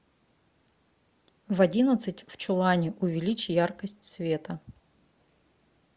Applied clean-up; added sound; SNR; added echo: none; none; none; none.